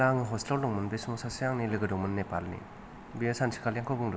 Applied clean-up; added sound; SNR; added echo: none; none; none; none.